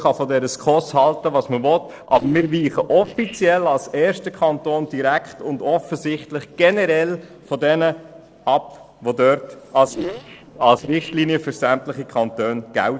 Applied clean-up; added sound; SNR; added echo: neural separator model SepFormer DNS4.